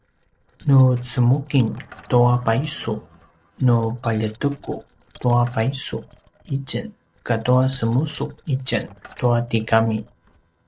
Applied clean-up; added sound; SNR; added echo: neural separator model SepFormer DNS4.